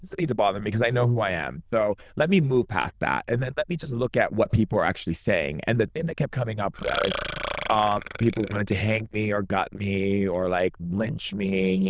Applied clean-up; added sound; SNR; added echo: neural diffusion model UNIVERSE++.